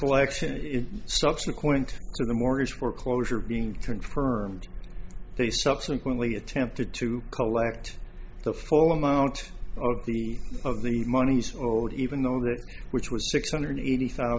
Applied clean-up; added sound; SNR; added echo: none; none; none; none.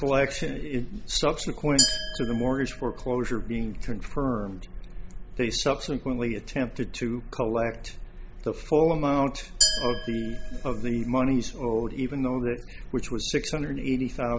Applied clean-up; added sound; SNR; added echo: none; Glass; 5 dB; none.